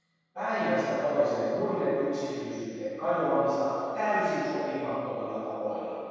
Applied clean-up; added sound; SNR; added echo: none; none; none; reverberation time 2.2 s.